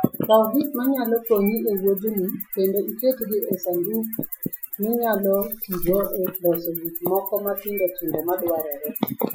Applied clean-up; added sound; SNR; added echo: classical method Wiener filter.